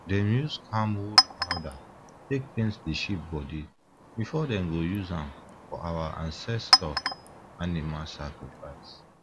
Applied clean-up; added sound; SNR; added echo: none; Chink, clink; 0 dB; none.